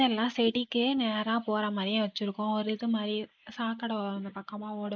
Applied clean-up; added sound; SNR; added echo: neural mask model Resemble Enhance denoiser.